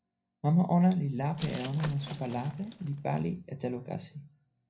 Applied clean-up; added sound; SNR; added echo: none; Glass; 17 dB; reverberation time 0.4 s.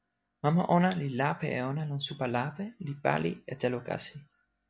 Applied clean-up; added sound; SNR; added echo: none; none; none; none.